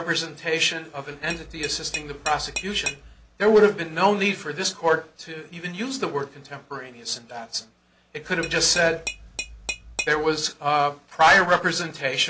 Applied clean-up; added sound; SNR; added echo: none; Tap / Glass; 11 dB; none.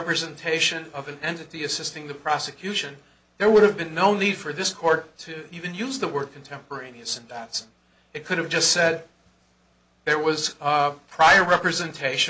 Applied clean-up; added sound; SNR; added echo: none; none; none; none.